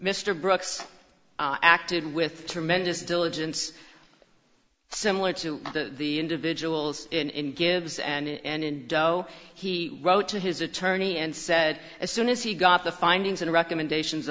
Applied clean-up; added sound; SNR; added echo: none; none; none; none.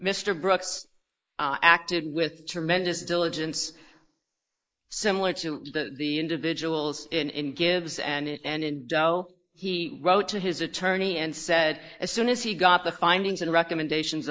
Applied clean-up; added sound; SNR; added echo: neural mask model Resemble Enhance denoiser.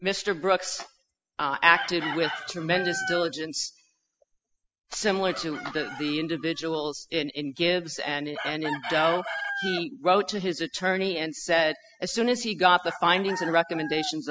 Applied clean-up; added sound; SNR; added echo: classical method spectral subtraction.